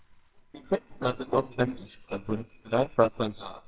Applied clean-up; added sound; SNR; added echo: neural separator model SepFormer WHAMR!.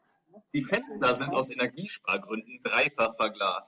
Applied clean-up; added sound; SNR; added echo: none; none; none; none.